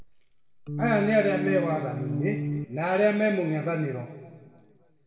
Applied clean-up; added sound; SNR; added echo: none; Organ; 3 dB; reverberation time 1.6 s.